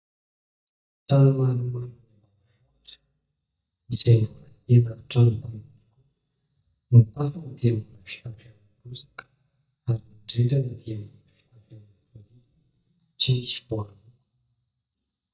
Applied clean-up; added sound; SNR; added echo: neural mask model DeepFilterNet 3.